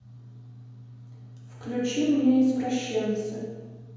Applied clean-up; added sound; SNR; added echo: none; none; none; reverberation time 1.2 s.